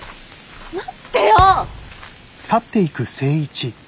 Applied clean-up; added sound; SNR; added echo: none; Thump, thud; 10 dB; none.